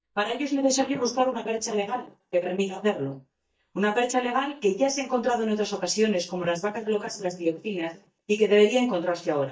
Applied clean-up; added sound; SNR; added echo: neural mask model DeepFilterNet 3.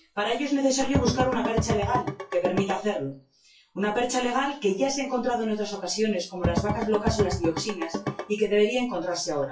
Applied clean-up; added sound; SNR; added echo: classical method WPE with log-MMSE.